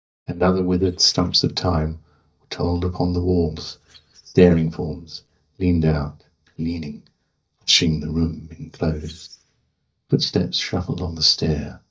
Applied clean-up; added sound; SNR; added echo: neural mask model DeepFilterNet 3.